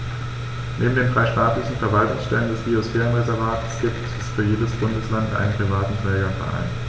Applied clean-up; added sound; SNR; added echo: none; none; none; none.